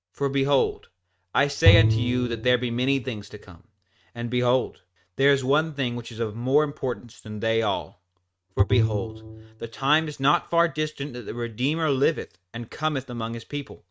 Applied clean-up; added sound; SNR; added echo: neural mask model RNNoise.